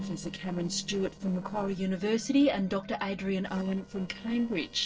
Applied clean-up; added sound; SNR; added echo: neural separator model SepFormer DNS4.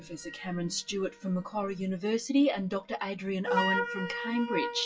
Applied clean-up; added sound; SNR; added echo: classical method WPE with log-MMSE.